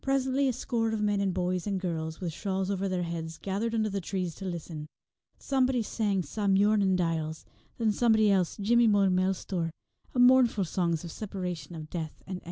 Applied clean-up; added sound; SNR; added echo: none; none; none; none.